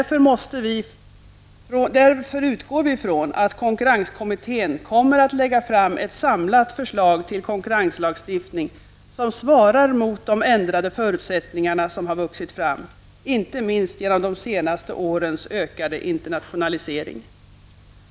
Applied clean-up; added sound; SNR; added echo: none; none; none; none.